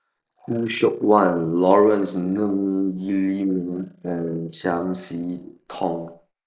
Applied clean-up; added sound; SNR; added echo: neural mask model Resemble Enhance denoiser.